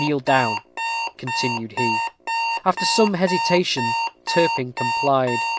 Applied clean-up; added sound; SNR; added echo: none; Alarm; 2 dB; none.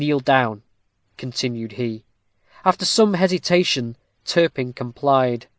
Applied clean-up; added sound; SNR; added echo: none; none; none; none.